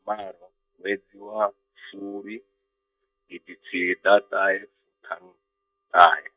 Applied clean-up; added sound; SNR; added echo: neural mask model DeepFilterNet 3.